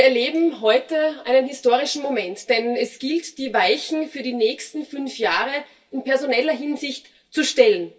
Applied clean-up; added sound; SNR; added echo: none; none; none; reverberation time 0.2 s.